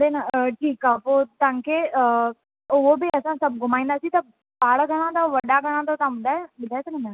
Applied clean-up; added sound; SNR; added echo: none; none; none; none.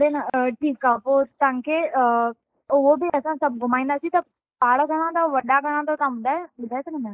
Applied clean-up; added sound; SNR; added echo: neural mask model Resemble Enhance denoiser.